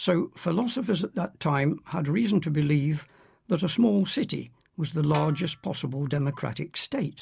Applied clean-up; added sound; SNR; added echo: none; Snare drum; 16 dB; none.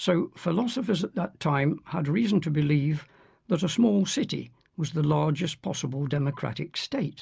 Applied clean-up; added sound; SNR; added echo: none; none; none; none.